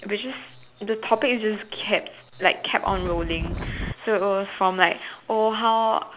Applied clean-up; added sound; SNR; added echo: none; Wind; 5 dB; none.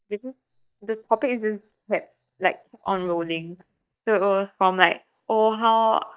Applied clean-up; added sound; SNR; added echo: neural mask model DeepFilterNet 3.